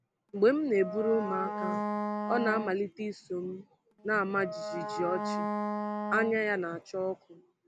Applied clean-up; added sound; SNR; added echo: none; Wind instrument, woodwind instrument; 5 dB; none.